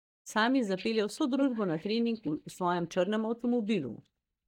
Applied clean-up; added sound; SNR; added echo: neural mask model DeepFilterNet 3.